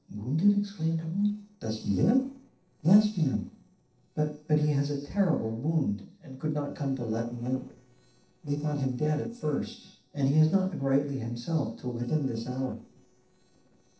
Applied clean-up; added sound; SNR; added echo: neural separator model SepFormer DNS4.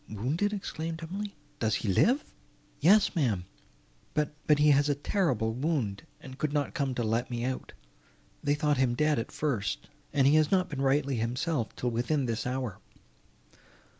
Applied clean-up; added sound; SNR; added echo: none; none; none; none.